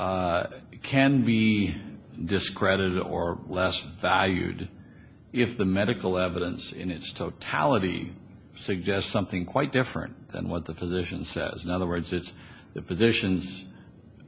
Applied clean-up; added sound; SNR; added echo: none; none; none; none.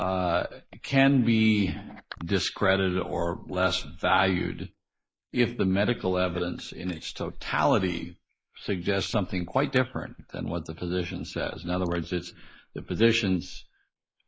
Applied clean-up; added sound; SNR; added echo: neural mask model Resemble Enhance denoiser.